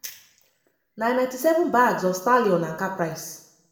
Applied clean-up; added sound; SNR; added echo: none; none; none; reverberation time 0.7 s.